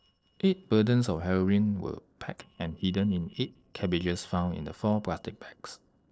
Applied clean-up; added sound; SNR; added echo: neural separator model SepFormer DNS4.